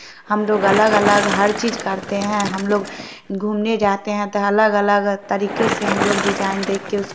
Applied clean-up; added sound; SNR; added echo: none; Bicycle; 6 dB; none.